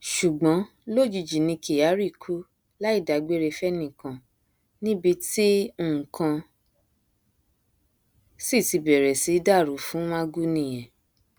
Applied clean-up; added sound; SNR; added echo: none; none; none; none.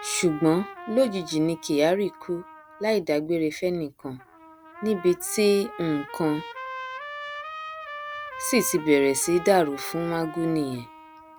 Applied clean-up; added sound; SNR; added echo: none; Trumpet; 14 dB; none.